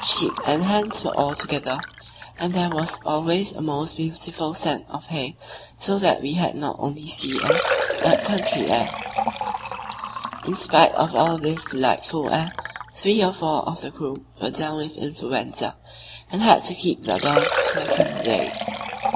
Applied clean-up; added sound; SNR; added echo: none; Liquid; 5 dB; none.